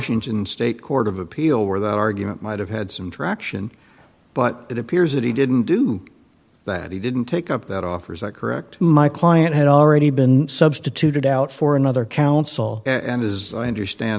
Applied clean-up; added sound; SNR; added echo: none; none; none; none.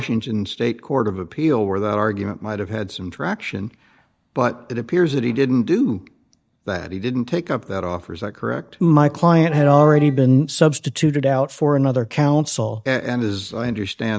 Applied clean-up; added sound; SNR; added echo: neural mask model DeepFilterNet 3.